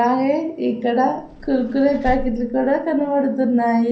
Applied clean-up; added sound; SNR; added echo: none; Vehicle; 15 dB; reverberation time 0.6 s.